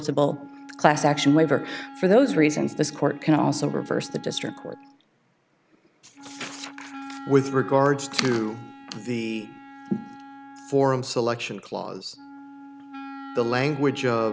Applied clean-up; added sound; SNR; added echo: none; Wind instrument, woodwind instrument; 17 dB; none.